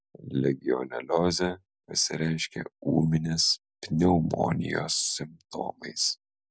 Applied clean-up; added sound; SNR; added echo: none; none; none; none.